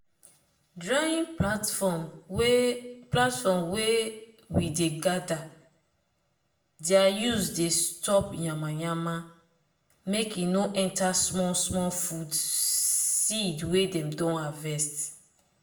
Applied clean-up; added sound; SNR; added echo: none; none; none; reverberation time 0.5 s.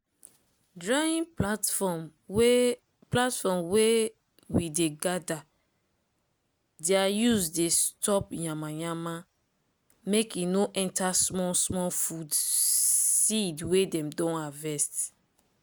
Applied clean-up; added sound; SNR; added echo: none; none; none; none.